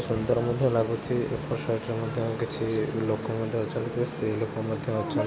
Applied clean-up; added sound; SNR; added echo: none; none; none; none.